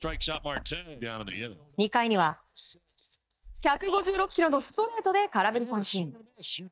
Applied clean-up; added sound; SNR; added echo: neural mask model DeepFilterNet 3.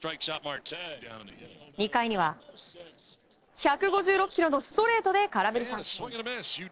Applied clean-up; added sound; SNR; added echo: neural separator model SepFormer DNS4.